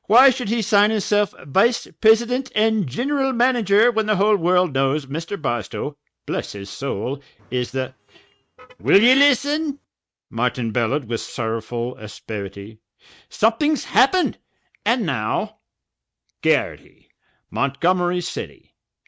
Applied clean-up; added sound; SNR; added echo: neural mask model RNNoise.